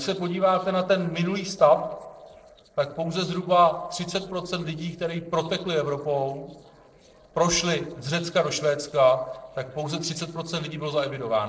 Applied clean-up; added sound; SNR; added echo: neural separator model SepFormer DNS4.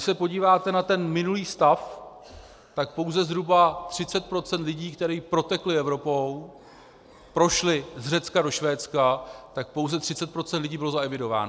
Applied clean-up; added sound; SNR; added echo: none; none; none; none.